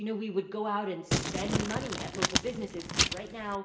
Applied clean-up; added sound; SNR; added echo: none; Crumpling, crinkling; -3 dB; reverberation time 1.0 s.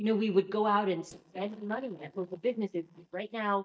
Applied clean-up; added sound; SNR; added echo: neural mask model DeepFilterNet 3.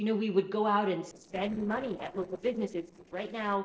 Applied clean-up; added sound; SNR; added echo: neural separator model SepFormer DNS4.